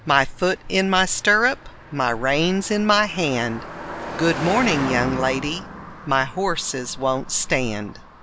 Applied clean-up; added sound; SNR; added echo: none; Car passing by; 12 dB; none.